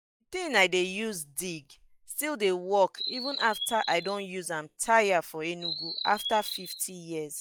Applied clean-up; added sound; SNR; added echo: classical method log-MMSE.